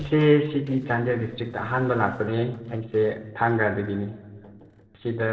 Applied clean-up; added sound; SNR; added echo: neural separator model SepFormer DNS4.